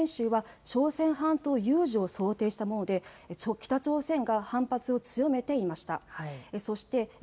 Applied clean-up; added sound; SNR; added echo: none; none; none; none.